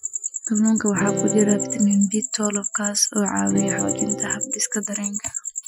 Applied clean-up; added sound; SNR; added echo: classical method Wiener filter.